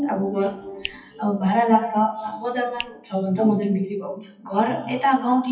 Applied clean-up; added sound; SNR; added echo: classical method WPE with log-MMSE.